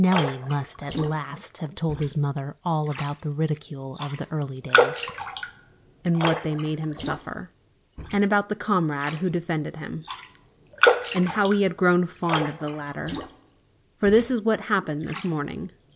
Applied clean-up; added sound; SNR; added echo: none; Raindrop; 5 dB; none.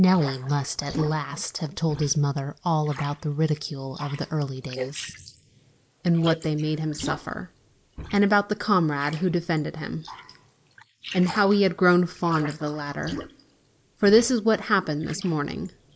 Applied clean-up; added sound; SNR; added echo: neural mask model Resemble Enhance denoiser.